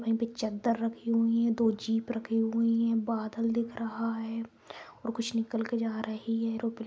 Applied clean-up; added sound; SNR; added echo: none; none; none; none.